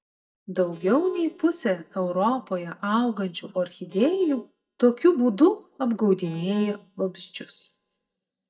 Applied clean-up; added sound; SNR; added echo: neural mask model DeepFilterNet 3.